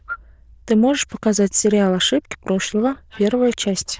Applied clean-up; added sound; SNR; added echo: neural diffusion model UNIVERSE++.